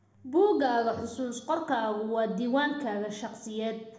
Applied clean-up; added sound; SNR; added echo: none; none; none; reverberation time 0.7 s.